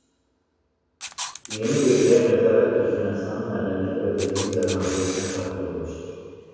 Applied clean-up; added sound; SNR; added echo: none; Camera; 11 dB; reverberation time 2.2 s.